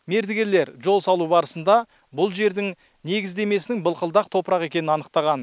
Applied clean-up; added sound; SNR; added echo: none; none; none; none.